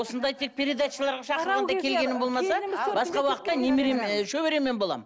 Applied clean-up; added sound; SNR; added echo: none; none; none; none.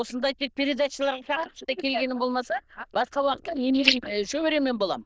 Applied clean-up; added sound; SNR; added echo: neural diffusion model UNIVERSE++.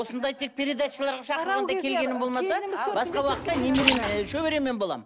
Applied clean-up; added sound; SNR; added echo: none; Liquid; 4 dB; none.